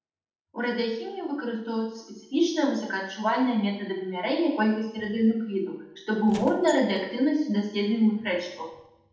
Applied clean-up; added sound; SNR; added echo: neural separator model SepFormer DNS4.